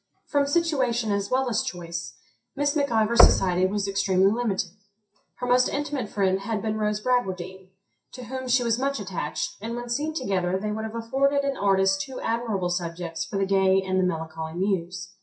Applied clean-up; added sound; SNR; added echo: classical method WPE with log-MMSE.